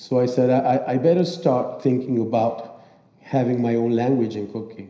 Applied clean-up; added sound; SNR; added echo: none; none; none; reverberation time 0.9 s.